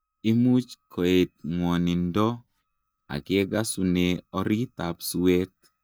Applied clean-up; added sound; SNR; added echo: neural mask model DeepFilterNet 3.